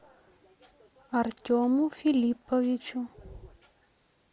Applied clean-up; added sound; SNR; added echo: none; none; none; none.